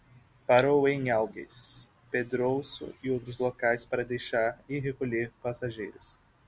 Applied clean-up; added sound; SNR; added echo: none; none; none; none.